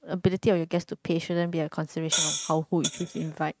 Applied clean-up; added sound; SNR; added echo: neural mask model RNNoise.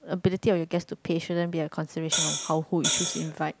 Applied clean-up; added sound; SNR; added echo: none; Hi-hat; 1 dB; none.